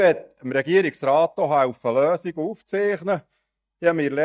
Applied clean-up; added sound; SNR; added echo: neural mask model DeepFilterNet 3.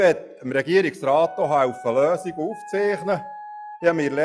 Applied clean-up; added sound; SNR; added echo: classical method log-MMSE.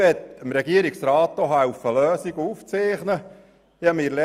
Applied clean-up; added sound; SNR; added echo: none; none; none; none.